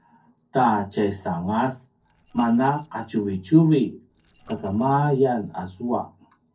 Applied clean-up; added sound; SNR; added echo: neural separator model SepFormer DNS4.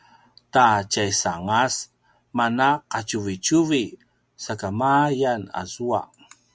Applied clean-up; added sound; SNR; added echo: none; none; none; none.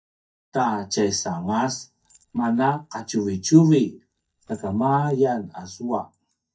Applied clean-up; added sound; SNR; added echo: neural mask model DeepFilterNet 3.